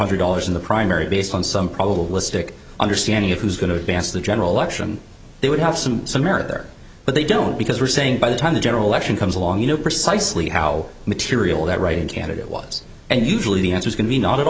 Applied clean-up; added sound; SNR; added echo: none; none; none; none.